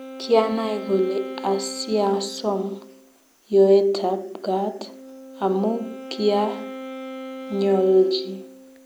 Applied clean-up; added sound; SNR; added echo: none; Wind instrument, woodwind instrument; 15 dB; none.